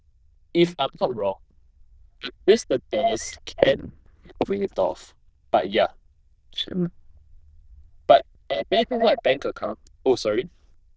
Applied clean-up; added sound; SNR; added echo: neural diffusion model UNIVERSE++.